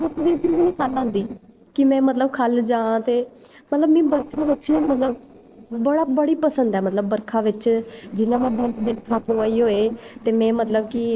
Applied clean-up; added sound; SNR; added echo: neural separator model SepFormer DNS4.